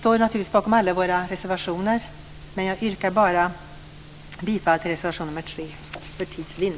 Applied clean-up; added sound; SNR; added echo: none; none; none; none.